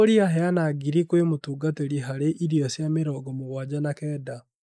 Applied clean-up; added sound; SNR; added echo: neural mask model Resemble Enhance denoiser.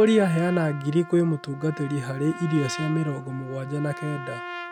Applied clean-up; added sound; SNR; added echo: none; Trumpet; 13 dB; none.